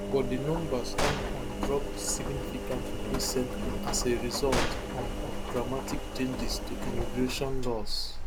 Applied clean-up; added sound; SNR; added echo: none; Gunshot, gunfire + Engine; -1 dB; none.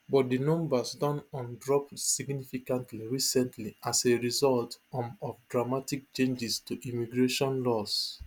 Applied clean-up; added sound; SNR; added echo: none; none; none; none.